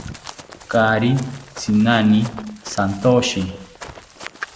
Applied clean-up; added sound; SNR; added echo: none; Run; 17 dB; none.